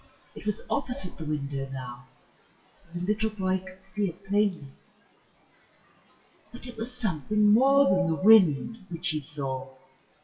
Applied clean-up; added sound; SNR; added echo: classical method WPE with log-MMSE.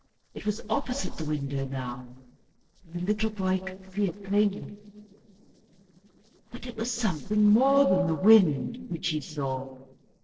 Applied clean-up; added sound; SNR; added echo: neural separator model SepFormer DNS4.